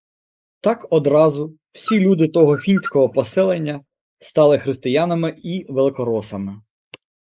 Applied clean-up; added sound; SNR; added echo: neural mask model Resemble Enhance denoiser.